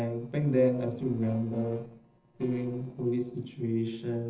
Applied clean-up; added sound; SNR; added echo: neural separator model SepFormer DNS4.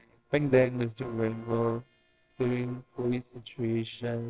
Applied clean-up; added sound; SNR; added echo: neural separator model SepFormer WHAMR!.